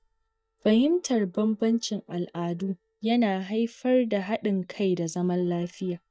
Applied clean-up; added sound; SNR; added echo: neural mask model DeepFilterNet 3.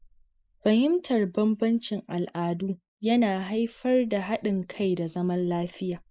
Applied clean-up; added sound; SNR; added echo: neural mask model Resemble Enhance denoiser.